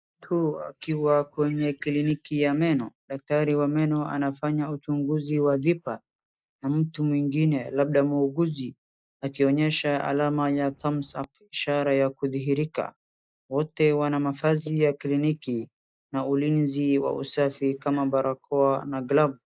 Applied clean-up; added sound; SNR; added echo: neural mask model Resemble Enhance denoiser.